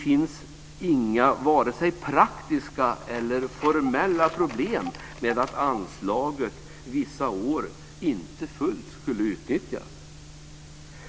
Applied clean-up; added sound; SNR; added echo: none; Telephone; 18 dB; none.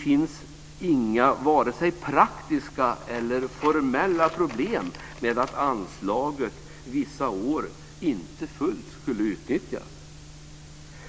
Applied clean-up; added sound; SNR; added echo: none; none; none; none.